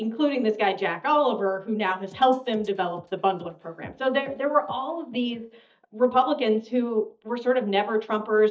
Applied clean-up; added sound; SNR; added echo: neural mask model DeepFilterNet 3.